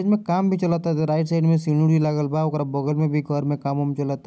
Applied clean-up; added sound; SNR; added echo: none; none; none; none.